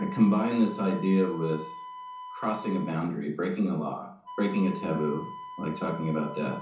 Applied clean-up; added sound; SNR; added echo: none; Wind instrument, woodwind instrument; 14 dB; reverberation time 0.6 s.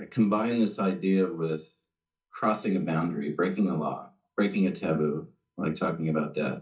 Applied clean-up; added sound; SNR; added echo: neural mask model DeepFilterNet 3.